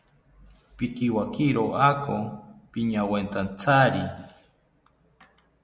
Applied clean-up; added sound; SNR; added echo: none; none; none; none.